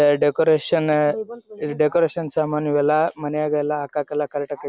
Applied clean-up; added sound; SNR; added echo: none; none; none; none.